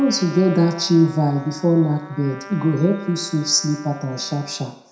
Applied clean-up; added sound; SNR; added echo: none; Trumpet; 18 dB; reverberation time 0.5 s.